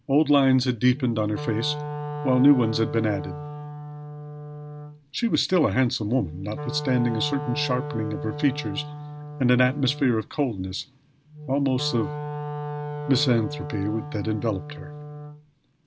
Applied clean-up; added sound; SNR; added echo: none; Wind instrument, woodwind instrument; 9 dB; none.